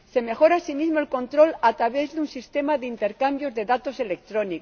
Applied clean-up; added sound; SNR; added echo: none; none; none; none.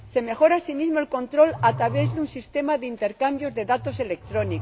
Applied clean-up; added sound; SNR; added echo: none; Growling; 11 dB; none.